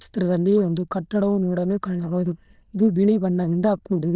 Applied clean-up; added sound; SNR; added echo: neural diffusion model UNIVERSE++.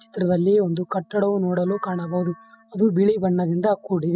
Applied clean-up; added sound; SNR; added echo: classical method spectral subtraction.